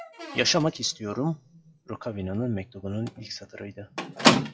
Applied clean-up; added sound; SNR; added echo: classical method WPE with log-MMSE.